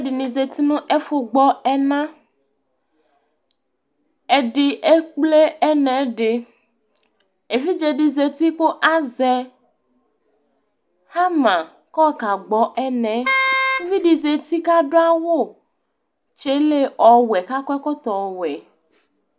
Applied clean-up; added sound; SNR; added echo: none; Wind instrument, woodwind instrument; 2 dB; none.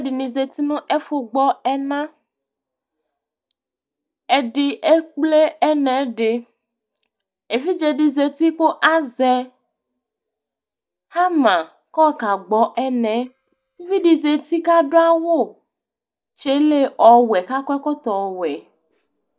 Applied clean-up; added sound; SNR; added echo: neural mask model DeepFilterNet 3.